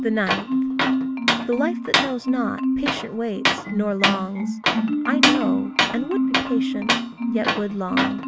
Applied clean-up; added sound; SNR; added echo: none; Marimba, xylophone + Tools; -5 dB; none.